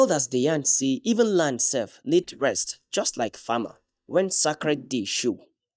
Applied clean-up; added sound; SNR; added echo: neural mask model DeepFilterNet 3.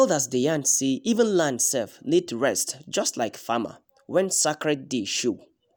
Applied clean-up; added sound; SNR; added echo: none; none; none; none.